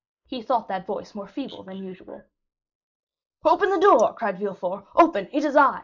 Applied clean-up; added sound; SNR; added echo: neural mask model Resemble Enhance denoiser.